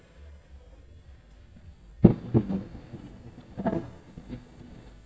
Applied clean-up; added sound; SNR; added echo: neural mask model DeepFilterNet 3.